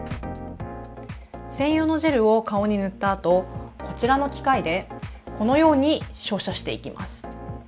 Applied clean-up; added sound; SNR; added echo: none; none; none; none.